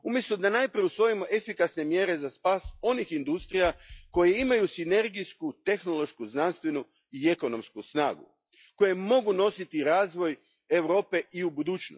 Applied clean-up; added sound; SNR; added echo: classical method log-MMSE.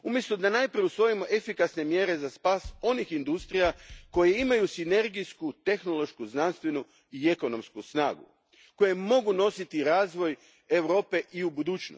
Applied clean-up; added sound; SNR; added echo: none; Bass drum / Snare drum / Drum kit; 19 dB; none.